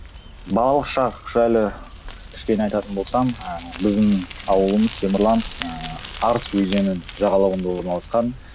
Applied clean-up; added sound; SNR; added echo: none; Bicycle; 15 dB; none.